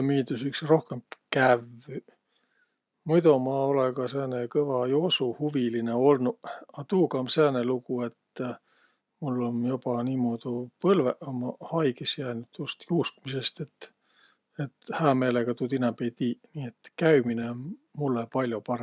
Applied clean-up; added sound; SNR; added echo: none; none; none; none.